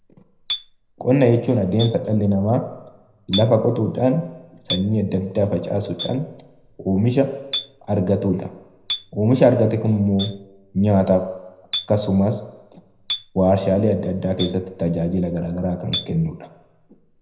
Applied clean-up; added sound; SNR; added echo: none; Chink, clink; 14 dB; reverberation time 0.7 s.